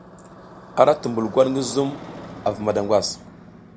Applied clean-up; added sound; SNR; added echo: none; Motorcycle; 17 dB; none.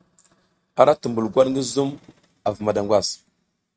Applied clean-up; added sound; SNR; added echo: neural mask model RNNoise.